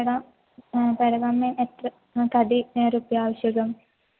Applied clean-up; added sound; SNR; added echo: none; none; none; none.